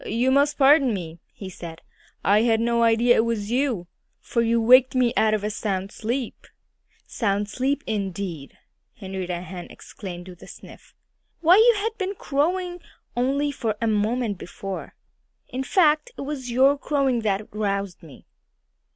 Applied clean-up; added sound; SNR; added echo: none; none; none; none.